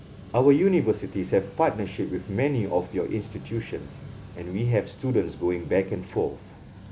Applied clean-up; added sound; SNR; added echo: none; Mechanical fan; 18 dB; none.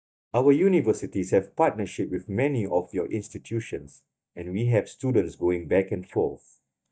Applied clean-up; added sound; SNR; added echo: neural mask model DeepFilterNet 3.